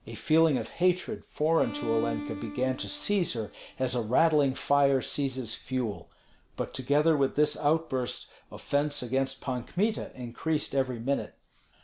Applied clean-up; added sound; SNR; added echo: none; Bowed string instrument; 13 dB; none.